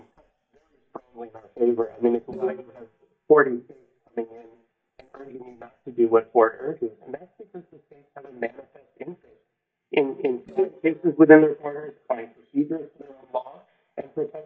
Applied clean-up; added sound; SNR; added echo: neural mask model DeepFilterNet 3.